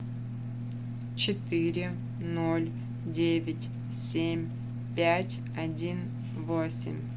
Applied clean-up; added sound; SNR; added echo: none; none; none; none.